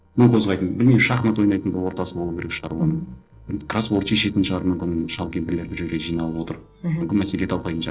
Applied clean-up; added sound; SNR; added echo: neural separator model SepFormer DNS4.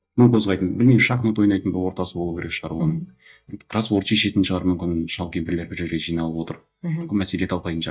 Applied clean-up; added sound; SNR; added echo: neural mask model DeepFilterNet 3.